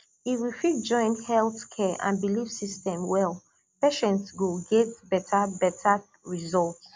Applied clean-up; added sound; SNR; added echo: none; none; none; none.